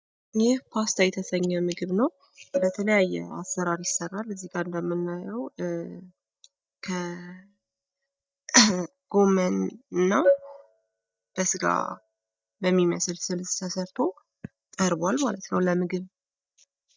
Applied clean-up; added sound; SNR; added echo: neural mask model DeepFilterNet 3.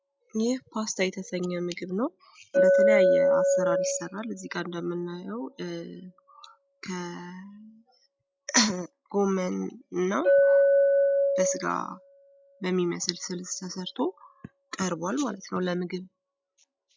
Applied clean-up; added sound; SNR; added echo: classical method log-MMSE.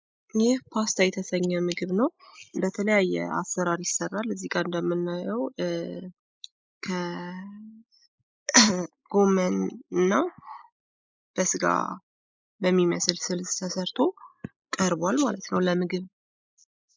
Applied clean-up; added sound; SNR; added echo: neural mask model Resemble Enhance denoiser.